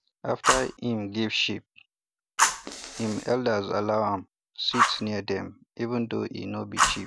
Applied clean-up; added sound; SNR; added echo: none; Fire; 1 dB; none.